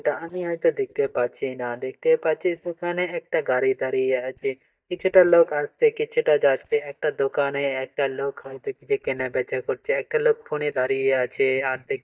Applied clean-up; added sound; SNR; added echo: neural mask model DeepFilterNet 3.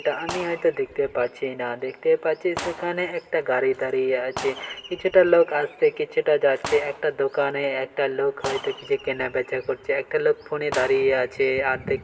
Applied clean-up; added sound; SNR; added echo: none; Gunshot, gunfire; 16 dB; reverberation time 1.2 s.